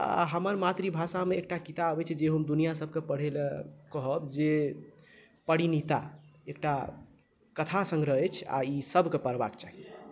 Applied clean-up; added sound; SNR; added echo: none; none; none; none.